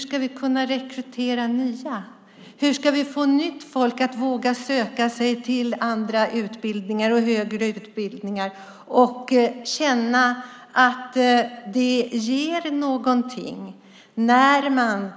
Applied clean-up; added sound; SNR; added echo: none; none; none; none.